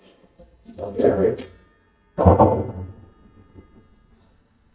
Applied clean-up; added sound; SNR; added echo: neural mask model DeepFilterNet 3.